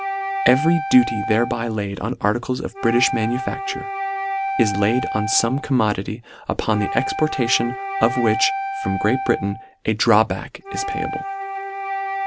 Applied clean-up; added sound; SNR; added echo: none; Wind instrument, woodwind instrument; 5 dB; none.